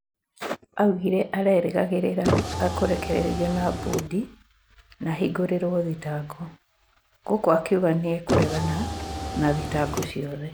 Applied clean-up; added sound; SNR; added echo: none; Car; 2 dB; none.